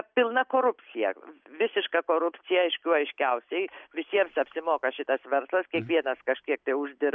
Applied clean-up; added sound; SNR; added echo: none; none; none; none.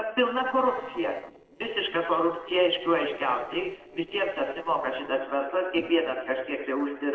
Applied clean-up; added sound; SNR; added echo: neural separator model SepFormer DNS4.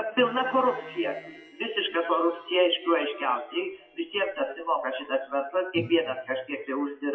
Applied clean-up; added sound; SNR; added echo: classical method WPE with log-MMSE.